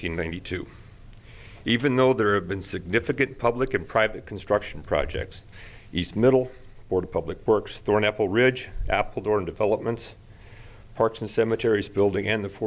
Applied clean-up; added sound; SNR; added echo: none; none; none; none.